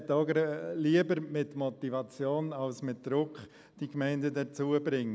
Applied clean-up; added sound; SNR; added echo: none; none; none; none.